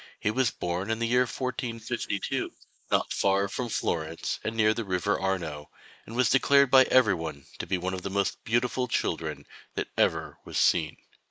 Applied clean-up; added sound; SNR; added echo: neural mask model Resemble Enhance denoiser.